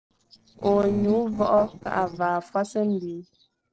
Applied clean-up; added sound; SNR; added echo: neural separator model SepFormer DNS4.